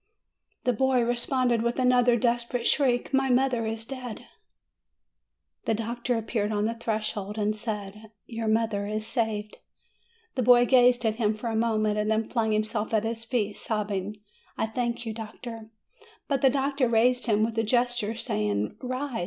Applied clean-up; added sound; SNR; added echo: none; none; none; none.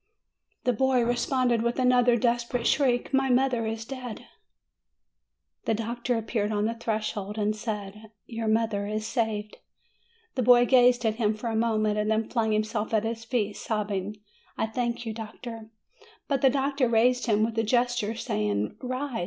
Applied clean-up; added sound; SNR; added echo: none; Explosion; 19 dB; none.